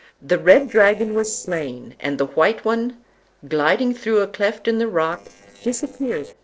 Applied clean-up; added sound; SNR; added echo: neural separator model SepFormer DNS4.